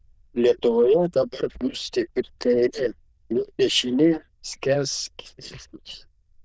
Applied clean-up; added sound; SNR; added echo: neural diffusion model UNIVERSE++.